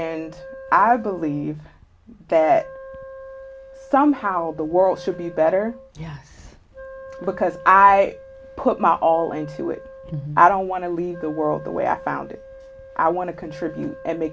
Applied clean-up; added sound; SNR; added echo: none; Wind instrument, woodwind instrument; 18 dB; none.